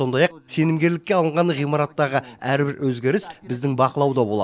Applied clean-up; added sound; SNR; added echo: none; none; none; none.